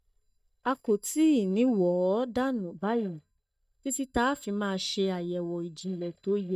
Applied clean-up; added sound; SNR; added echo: neural mask model DeepFilterNet 3.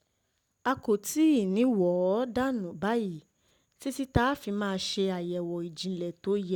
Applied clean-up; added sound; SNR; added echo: none; none; none; none.